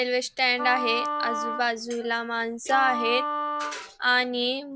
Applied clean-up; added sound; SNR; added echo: none; Wind instrument, woodwind instrument; 5 dB; none.